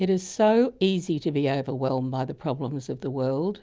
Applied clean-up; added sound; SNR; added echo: none; none; none; none.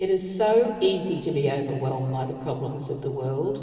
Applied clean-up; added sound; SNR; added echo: none; none; none; reverberation time 2.8 s.